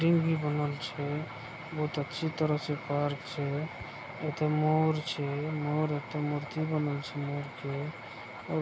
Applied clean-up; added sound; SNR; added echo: none; none; none; none.